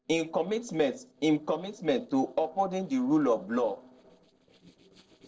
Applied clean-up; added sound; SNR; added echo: neural separator model SepFormer DNS4.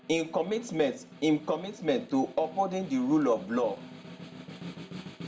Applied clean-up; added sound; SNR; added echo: none; Snare drum; 16 dB; reverberation time 0.3 s.